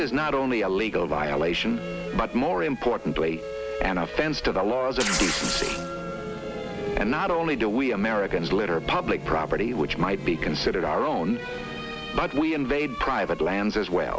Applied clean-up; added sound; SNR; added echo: none; Tearing; 4 dB; none.